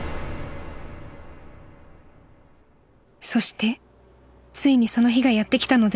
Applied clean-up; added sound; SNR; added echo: none; none; none; none.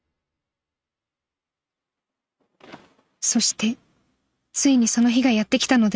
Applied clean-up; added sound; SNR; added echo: neural mask model RNNoise.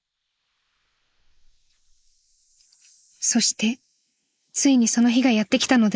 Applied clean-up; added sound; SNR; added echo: neural mask model Resemble Enhance denoiser.